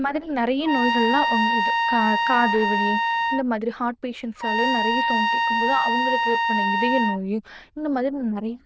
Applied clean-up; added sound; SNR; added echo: neural diffusion model UNIVERSE++.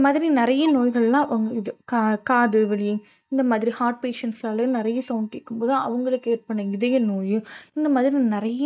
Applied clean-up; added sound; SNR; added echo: neural mask model DeepFilterNet 3.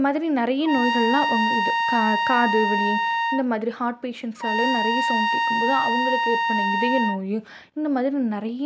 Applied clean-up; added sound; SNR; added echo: none; Trumpet; -1 dB; none.